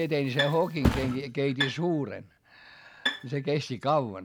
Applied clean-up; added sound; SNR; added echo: none; Thump, thud + Bowed string instrument; 5 dB; none.